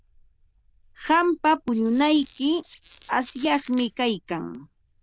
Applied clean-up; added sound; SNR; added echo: neural diffusion model UNIVERSE++.